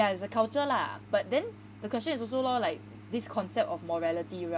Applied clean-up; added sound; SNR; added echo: none; none; none; none.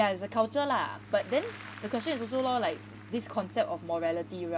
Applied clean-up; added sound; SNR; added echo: none; Applause / Crowd; 20 dB; none.